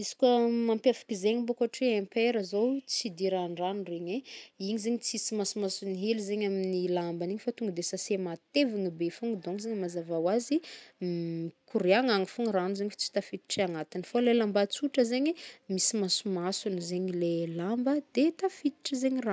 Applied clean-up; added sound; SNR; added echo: none; none; none; none.